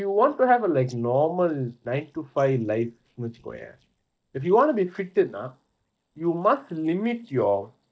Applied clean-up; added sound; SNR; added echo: neural mask model DeepFilterNet 3.